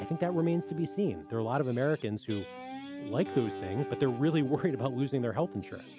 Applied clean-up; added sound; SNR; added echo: none; Guitar; 11 dB; none.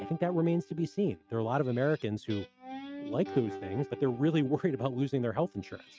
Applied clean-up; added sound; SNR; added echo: neural mask model RNNoise.